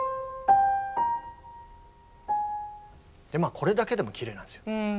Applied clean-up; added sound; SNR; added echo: none; none; none; none.